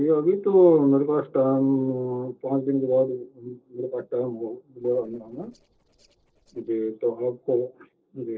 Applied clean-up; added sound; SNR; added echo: neural separator model SepFormer DNS4.